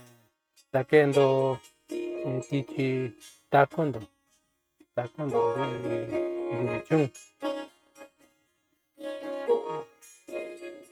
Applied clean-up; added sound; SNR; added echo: neural mask model RNNoise.